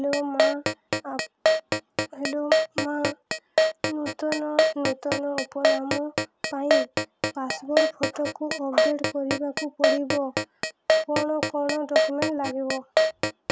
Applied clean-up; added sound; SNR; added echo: none; Keyboard (musical); -4 dB; none.